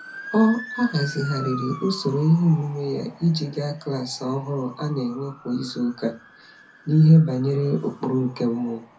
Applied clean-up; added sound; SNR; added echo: none; Motor vehicle (road) / Siren; 17 dB; reverberation time 0.3 s.